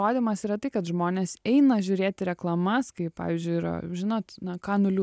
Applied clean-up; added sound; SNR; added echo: none; none; none; none.